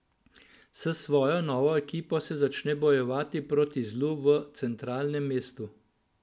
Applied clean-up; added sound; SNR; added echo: none; none; none; none.